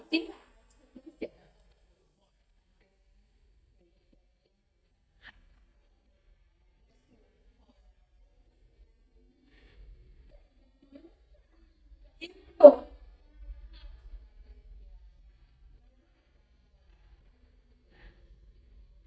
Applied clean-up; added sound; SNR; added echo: neural mask model DeepFilterNet 3.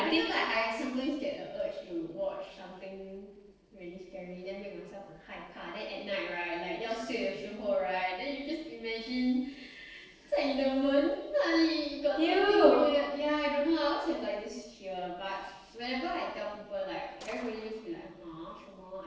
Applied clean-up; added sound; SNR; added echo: neural separator model SepFormer DNS4.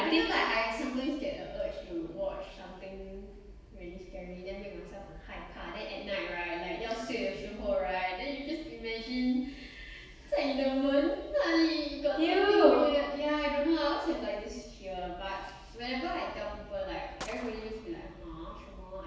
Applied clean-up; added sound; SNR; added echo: none; Gunshot, gunfire; 17 dB; reverberation time 1.0 s.